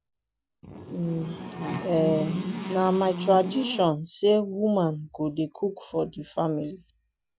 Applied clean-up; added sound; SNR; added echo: none; Buzz; 6 dB; none.